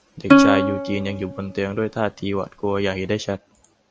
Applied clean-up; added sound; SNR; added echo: none; Plucked string instrument; -4 dB; none.